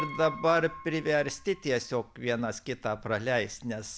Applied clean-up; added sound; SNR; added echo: none; Piano; 14 dB; none.